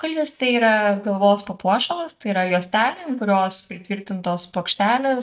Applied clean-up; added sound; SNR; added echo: neural mask model DeepFilterNet 3.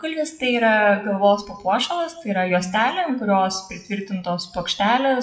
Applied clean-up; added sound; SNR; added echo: classical method WPE with log-MMSE.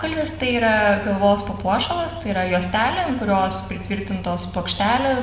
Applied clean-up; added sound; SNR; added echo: none; Bus; 14 dB; reverberation time 1.1 s.